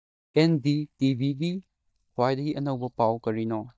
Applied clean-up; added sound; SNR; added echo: neural mask model DeepFilterNet 3.